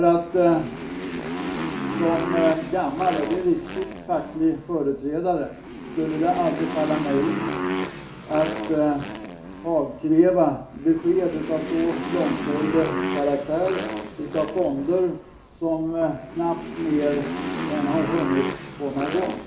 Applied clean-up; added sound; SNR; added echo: none; Motorcycle; 7 dB; reverberation time 0.5 s.